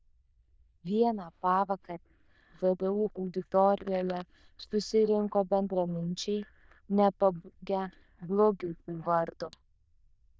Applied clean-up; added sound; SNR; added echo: neural diffusion model UNIVERSE++.